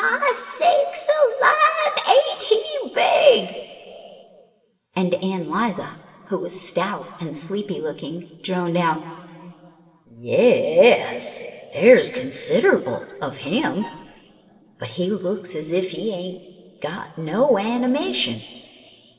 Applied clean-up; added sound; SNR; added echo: neural separator model SepFormer DNS4.